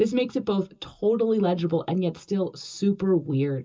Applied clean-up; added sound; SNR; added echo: none; none; none; reverberation time 0.2 s.